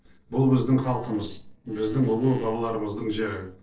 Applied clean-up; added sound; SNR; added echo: neural separator model SepFormer DNS4.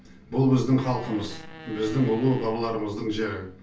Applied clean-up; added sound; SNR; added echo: none; Fart; 19 dB; reverberation time 0.4 s.